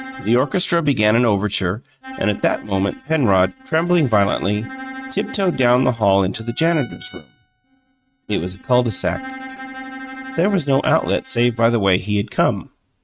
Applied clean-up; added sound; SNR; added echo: neural mask model RNNoise.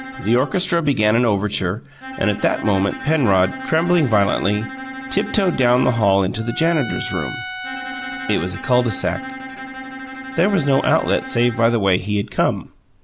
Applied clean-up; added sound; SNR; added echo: none; Trumpet + Bowed string instrument; 12 dB; none.